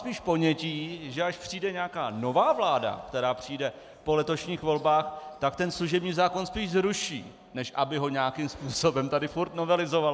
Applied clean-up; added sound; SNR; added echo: none; none; none; none.